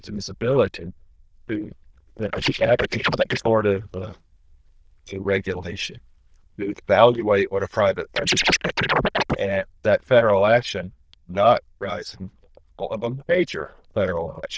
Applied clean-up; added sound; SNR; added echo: neural diffusion model UNIVERSE++.